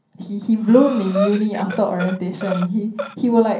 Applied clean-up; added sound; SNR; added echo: none; Breathing; 10 dB; reverberation time 0.6 s.